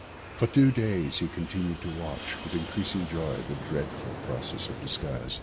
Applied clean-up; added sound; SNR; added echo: none; Fixed-wing aircraft, airplane; 10 dB; none.